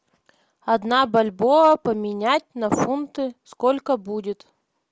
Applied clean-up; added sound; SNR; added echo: none; none; none; none.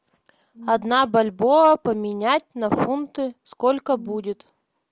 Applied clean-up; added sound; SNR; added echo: none; Brass instrument; 20 dB; none.